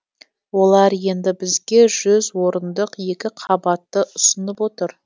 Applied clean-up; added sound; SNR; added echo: none; none; none; none.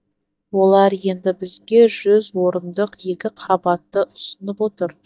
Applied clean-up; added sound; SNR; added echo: neural mask model DeepFilterNet 3.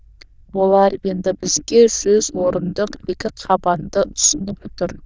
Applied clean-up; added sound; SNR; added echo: neural diffusion model UNIVERSE++.